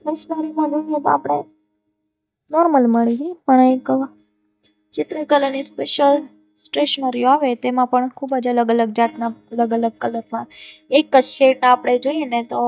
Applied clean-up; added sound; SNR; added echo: neural mask model DeepFilterNet 3.